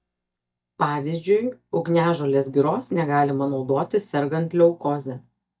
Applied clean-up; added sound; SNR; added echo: neural mask model DeepFilterNet 3.